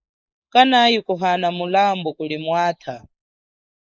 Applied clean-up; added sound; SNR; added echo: neural mask model Resemble Enhance denoiser.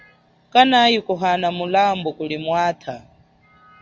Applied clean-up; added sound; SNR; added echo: none; none; none; none.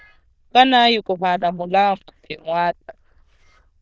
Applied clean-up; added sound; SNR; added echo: neural diffusion model UNIVERSE++.